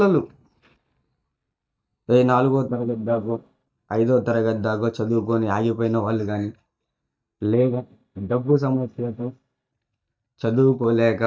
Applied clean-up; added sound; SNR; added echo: neural mask model DeepFilterNet 3.